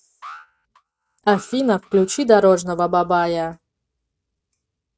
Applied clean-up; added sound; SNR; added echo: neural mask model RNNoise.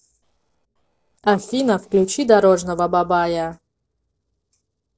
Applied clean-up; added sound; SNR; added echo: neural separator model SepFormer DNS4.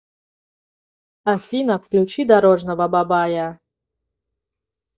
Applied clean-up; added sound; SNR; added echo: neural mask model DeepFilterNet 3.